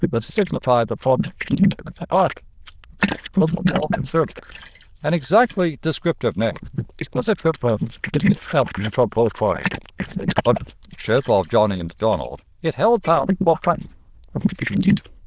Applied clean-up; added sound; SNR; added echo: neural diffusion model UNIVERSE++.